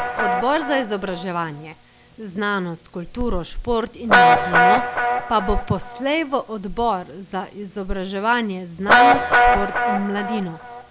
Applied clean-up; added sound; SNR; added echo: none; Guitar; -3 dB; none.